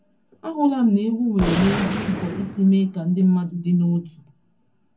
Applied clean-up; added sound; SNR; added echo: none; Gunshot, gunfire; 11 dB; reverberation time 0.4 s.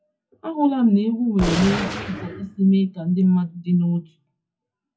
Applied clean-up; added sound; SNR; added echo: classical method WPE with log-MMSE.